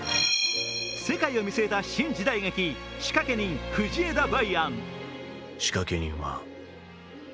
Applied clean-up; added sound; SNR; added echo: none; Bird; 18 dB; none.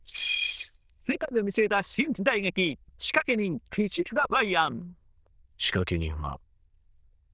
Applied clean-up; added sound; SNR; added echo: neural diffusion model UNIVERSE++.